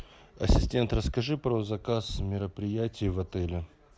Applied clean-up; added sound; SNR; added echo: none; none; none; none.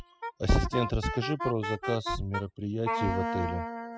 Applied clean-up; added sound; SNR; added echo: classical method spectral subtraction.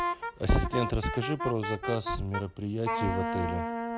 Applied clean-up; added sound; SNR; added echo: none; Wind instrument, woodwind instrument; 3 dB; none.